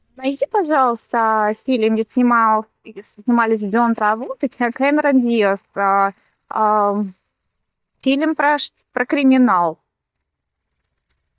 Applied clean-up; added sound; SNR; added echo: neural mask model DeepFilterNet 3.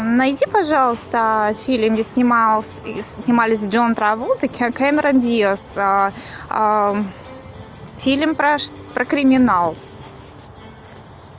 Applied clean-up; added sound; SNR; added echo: none; none; none; none.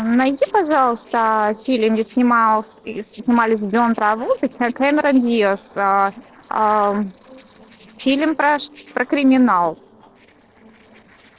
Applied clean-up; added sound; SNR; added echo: neural separator model SepFormer DNS4.